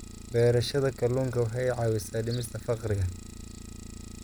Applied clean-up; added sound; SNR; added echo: none; Idling; 14 dB; none.